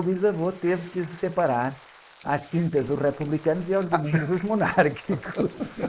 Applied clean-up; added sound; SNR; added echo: neural mask model Resemble Enhance denoiser.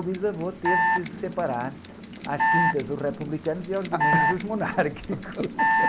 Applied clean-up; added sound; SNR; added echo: none; Alarm; -2 dB; none.